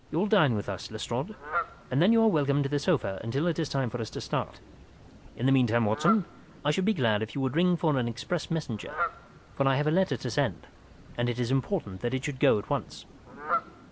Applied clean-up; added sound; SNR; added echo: none; Fowl; 12 dB; none.